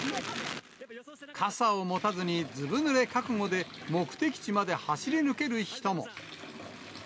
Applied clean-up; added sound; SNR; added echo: none; Bathtub (filling or washing) / Liquid; 18 dB; none.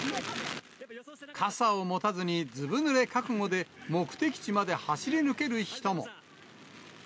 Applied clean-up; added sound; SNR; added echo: none; none; none; none.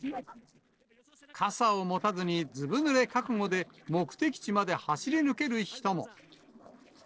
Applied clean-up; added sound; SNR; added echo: neural separator model SepFormer DNS4.